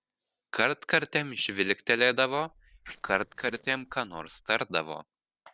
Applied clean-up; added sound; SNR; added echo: neural separator model SepFormer DNS4.